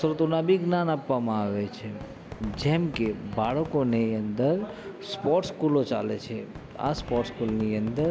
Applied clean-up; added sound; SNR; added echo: none; Fireworks; 18 dB; none.